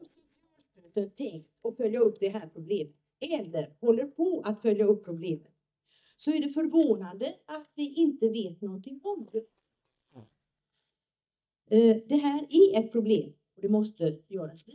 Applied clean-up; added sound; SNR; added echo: neural mask model DeepFilterNet 3.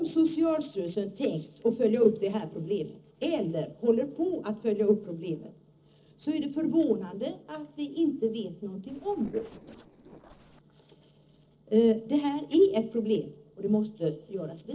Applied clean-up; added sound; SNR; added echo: neural separator model SepFormer DNS4.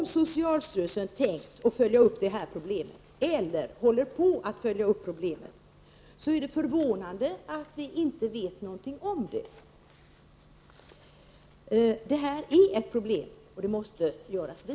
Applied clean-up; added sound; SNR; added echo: none; none; none; none.